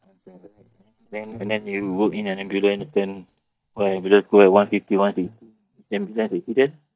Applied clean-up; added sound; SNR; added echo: neural mask model DeepFilterNet 3.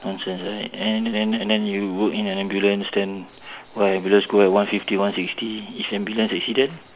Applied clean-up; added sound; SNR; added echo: none; none; none; none.